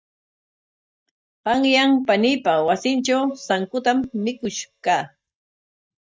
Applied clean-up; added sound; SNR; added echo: neural mask model DeepFilterNet 3.